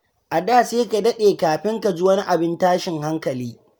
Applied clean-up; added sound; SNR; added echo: none; none; none; none.